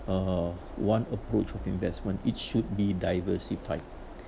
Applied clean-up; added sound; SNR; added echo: none; none; none; none.